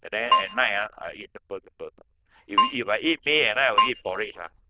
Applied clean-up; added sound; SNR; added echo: neural diffusion model UNIVERSE++.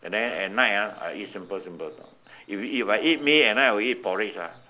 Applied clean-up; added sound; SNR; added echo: none; none; none; none.